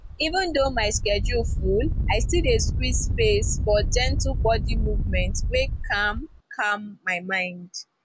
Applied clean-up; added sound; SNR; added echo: none; Wind; 0 dB; none.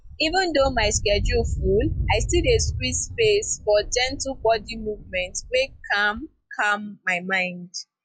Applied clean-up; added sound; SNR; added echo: classical method log-MMSE.